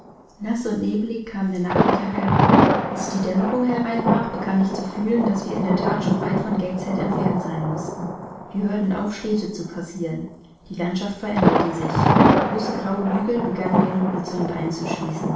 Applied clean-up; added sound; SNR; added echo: none; Thunder; -1 dB; reverberation time 0.7 s.